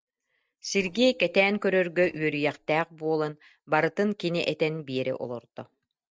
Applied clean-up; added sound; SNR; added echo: neural separator model SepFormer DNS4.